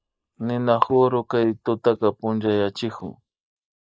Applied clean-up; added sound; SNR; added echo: neural mask model Resemble Enhance denoiser.